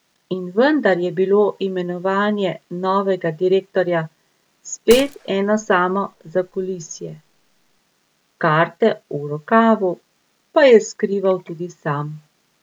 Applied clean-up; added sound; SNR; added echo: none; Gunshot, gunfire; 17 dB; none.